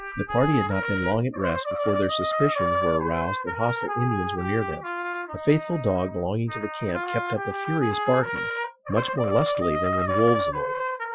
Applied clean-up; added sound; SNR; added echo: classical method Wiener filter.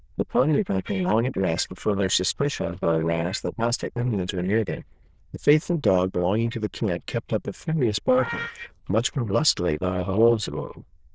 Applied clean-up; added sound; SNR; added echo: neural diffusion model UNIVERSE++.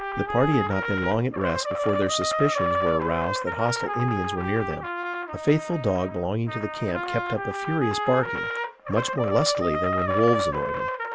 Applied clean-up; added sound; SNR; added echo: none; Trumpet; 2 dB; none.